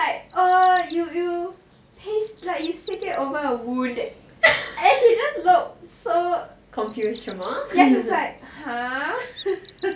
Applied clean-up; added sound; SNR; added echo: none; Bird vocalization, bird call, bird song; 15 dB; none.